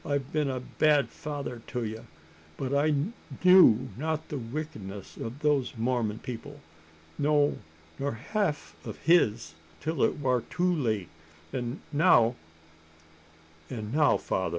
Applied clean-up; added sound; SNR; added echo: none; none; none; none.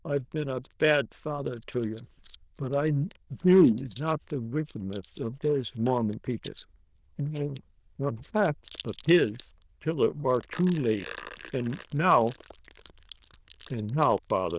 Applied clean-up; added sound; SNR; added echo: neural diffusion model UNIVERSE++.